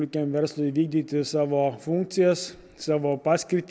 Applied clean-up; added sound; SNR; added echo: none; none; none; none.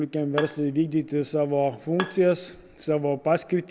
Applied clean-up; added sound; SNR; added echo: none; Bowed string instrument; 15 dB; none.